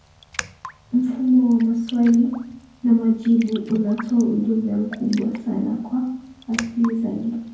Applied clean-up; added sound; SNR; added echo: none; Raindrop; 19 dB; reverberation time 0.9 s.